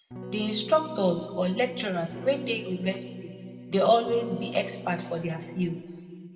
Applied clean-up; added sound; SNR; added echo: none; Electric guitar / Strum; 12 dB; reverberation time 1.7 s.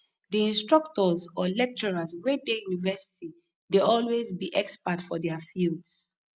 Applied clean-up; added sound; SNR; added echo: none; none; none; none.